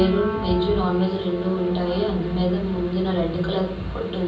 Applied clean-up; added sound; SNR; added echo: none; Piano; 13 dB; reverberation time 0.6 s.